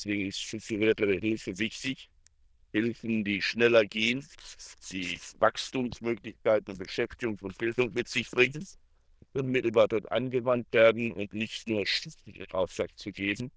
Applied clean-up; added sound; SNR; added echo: neural diffusion model UNIVERSE++.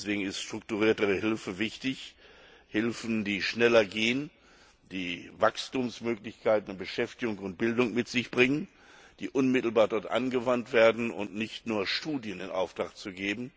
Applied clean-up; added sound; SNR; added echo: none; none; none; none.